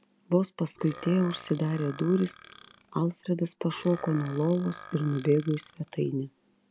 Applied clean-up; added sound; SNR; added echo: none; Burping, eructation; 19 dB; none.